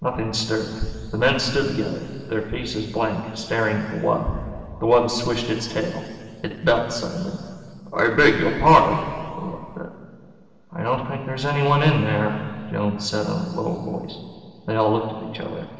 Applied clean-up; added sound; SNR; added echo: none; none; none; reverberation time 2.4 s.